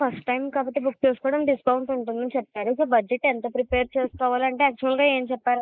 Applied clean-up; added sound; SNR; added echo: neural mask model Resemble Enhance denoiser.